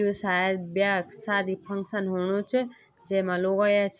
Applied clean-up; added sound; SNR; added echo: none; none; none; none.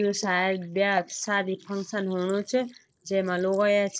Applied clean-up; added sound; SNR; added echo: neural mask model Resemble Enhance denoiser.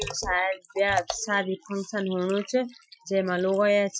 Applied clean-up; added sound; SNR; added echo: classical method Wiener filter.